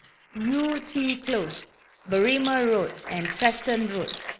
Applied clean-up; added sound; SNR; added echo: neural mask model Resemble Enhance denoiser.